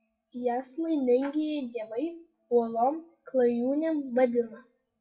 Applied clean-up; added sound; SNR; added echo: classical method WPE with log-MMSE.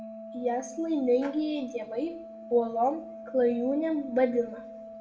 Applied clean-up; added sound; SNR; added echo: none; Organ; 14 dB; reverberation time 0.7 s.